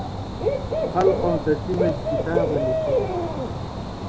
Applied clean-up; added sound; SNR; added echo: none; Bird / Dog; -3 dB; reverberation time 0.8 s.